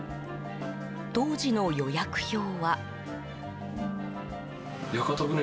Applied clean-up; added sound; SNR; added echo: none; Gong; 12 dB; none.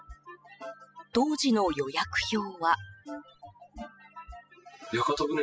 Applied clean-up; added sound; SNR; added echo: classical method spectral subtraction.